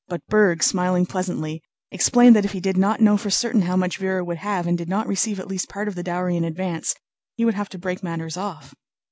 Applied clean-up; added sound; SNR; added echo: none; none; none; none.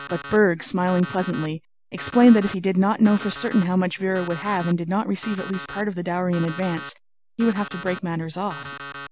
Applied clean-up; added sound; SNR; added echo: none; Alarm; 15 dB; none.